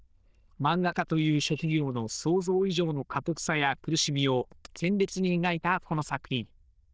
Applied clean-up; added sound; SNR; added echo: neural diffusion model UNIVERSE++.